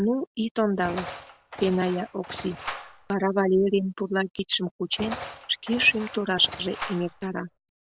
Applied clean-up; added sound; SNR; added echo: none; Engine; 12 dB; none.